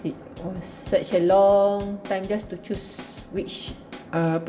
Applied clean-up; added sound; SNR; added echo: none; Drum / Drum kit; 18 dB; reverberation time 1.5 s.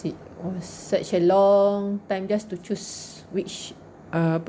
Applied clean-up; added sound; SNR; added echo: none; none; none; none.